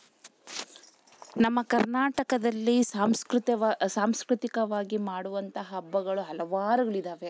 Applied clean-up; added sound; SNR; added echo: none; none; none; none.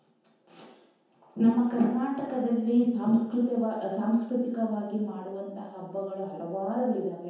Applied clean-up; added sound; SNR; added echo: none; none; none; reverberation time 0.9 s.